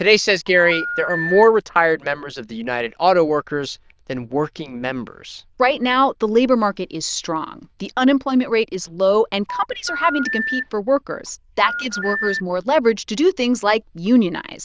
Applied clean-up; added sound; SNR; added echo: neural diffusion model UNIVERSE++.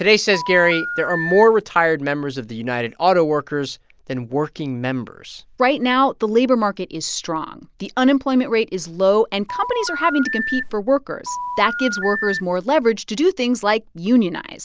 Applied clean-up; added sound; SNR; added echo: none; Telephone; 7 dB; none.